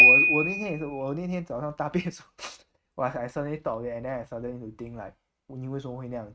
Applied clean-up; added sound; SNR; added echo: neural mask model RNNoise.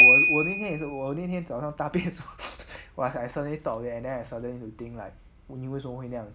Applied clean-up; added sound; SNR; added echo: none; Piano; -4 dB; none.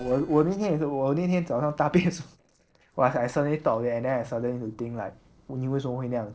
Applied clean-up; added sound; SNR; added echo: neural separator model SepFormer DNS4.